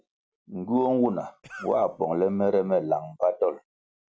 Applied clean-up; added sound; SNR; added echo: none; Cough; 19 dB; none.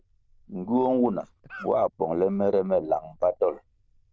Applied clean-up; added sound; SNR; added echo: neural diffusion model UNIVERSE++.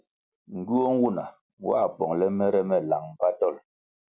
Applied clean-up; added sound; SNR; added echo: none; none; none; none.